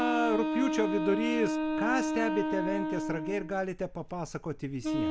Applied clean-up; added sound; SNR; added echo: none; Wind instrument, woodwind instrument; 0 dB; none.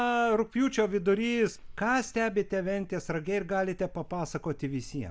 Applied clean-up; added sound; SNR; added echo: none; none; none; none.